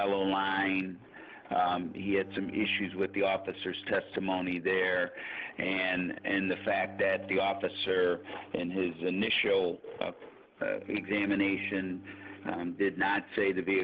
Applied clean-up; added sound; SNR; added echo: none; Bowed string instrument; 20 dB; none.